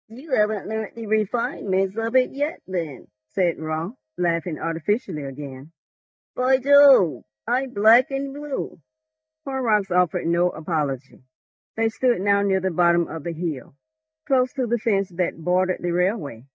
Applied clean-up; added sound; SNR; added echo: neural mask model DeepFilterNet 3.